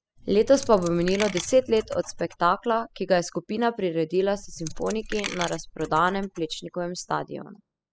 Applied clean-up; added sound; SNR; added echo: classical method spectral subtraction.